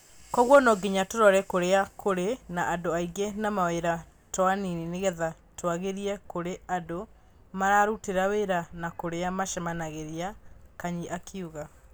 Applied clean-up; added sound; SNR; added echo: none; none; none; none.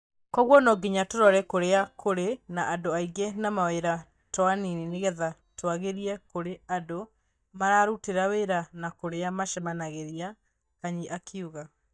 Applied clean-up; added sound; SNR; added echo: neural mask model DeepFilterNet 3.